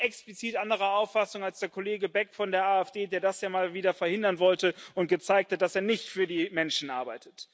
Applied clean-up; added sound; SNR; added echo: none; none; none; none.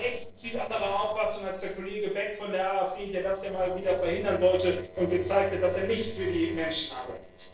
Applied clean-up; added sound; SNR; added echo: neural separator model SepFormer DNS4.